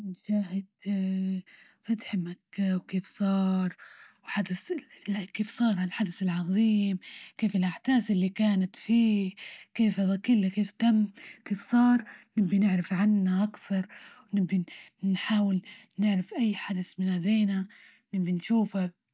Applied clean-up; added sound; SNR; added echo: none; none; none; none.